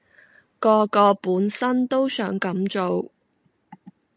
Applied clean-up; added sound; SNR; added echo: none; none; none; none.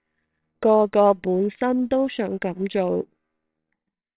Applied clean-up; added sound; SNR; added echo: neural separator model SepFormer WHAMR!.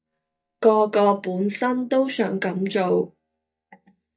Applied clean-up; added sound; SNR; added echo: neural mask model DeepFilterNet 3.